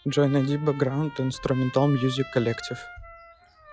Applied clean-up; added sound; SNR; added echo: classical method log-MMSE.